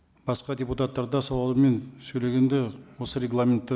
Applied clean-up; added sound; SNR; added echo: none; none; none; none.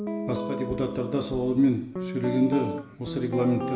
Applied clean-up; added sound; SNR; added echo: none; Guitar; 6 dB; reverberation time 0.9 s.